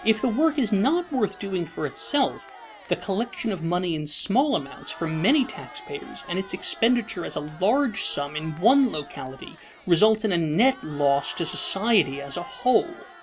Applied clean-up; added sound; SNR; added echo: none; Crowd; 20 dB; none.